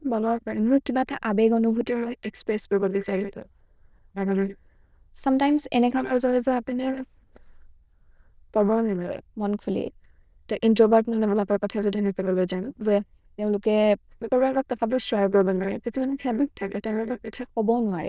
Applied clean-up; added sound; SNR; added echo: neural diffusion model UNIVERSE++.